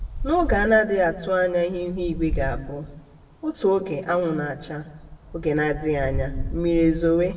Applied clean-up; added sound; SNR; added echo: none; Wind; 8 dB; reverberation time 0.8 s.